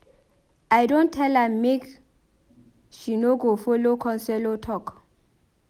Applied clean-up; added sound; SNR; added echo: none; none; none; none.